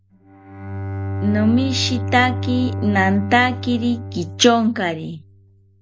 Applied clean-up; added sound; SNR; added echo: none; Bowed string instrument; 7 dB; none.